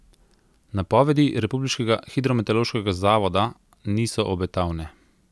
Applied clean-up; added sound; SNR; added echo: none; none; none; none.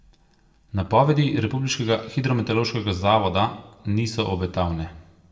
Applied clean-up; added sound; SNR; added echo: none; none; none; reverberation time 0.7 s.